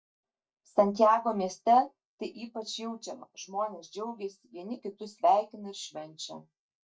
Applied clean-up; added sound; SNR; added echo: neural mask model DeepFilterNet 3.